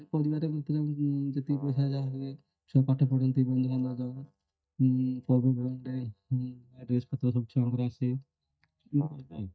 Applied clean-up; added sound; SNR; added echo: neural mask model DeepFilterNet 3.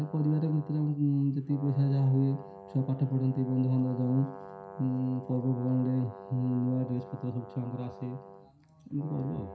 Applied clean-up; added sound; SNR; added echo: none; Brass instrument; 17 dB; reverberation time 0.5 s.